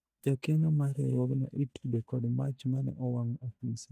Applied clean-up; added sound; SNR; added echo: neural mask model DeepFilterNet 3.